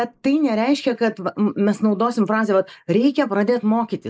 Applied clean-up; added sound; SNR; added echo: neural mask model Resemble Enhance denoiser.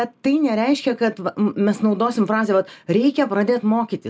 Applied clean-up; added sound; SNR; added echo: none; none; none; none.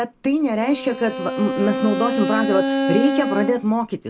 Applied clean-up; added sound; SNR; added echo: none; Bowed string instrument; 3 dB; none.